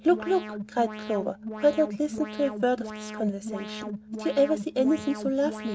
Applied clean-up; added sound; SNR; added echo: none; Alarm; 9 dB; none.